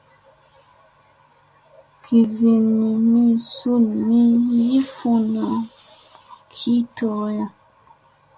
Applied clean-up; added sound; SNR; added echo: none; none; none; none.